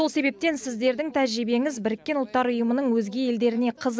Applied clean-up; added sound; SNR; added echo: none; none; none; none.